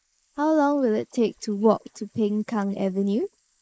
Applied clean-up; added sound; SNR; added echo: neural mask model Resemble Enhance denoiser.